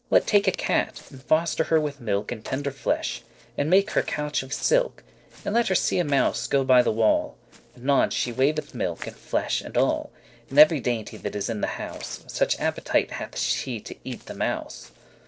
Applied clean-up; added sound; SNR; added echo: neural separator model SepFormer DNS4.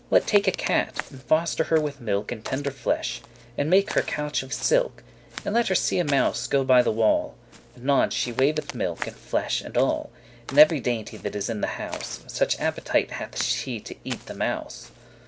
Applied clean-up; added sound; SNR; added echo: none; Walk, footsteps; 18 dB; none.